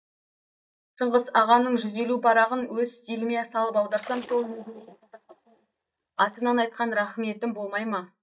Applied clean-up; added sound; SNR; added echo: neural mask model DeepFilterNet 3.